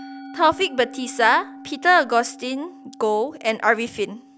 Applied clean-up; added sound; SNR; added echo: none; Musical instrument; 18 dB; none.